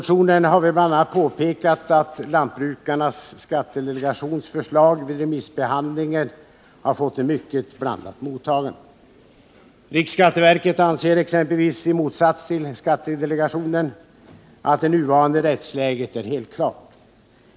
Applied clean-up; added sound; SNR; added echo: none; none; none; none.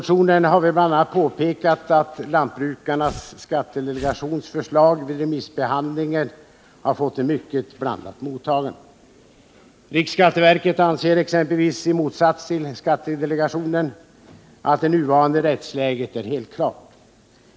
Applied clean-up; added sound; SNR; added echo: none; Tearing; 16 dB; none.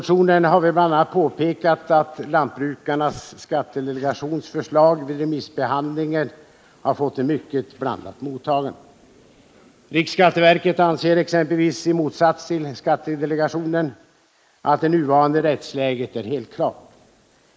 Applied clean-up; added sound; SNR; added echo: neural mask model Resemble Enhance denoiser.